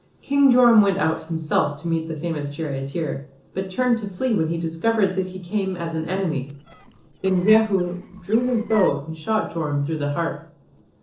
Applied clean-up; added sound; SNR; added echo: neural separator model SepFormer DNS4.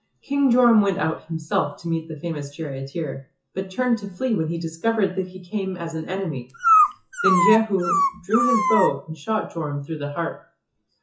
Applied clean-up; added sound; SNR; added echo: classical method WPE with log-MMSE.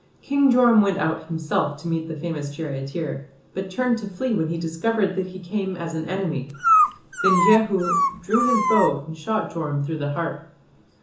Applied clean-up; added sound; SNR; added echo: none; Dog; -2 dB; reverberation time 0.7 s.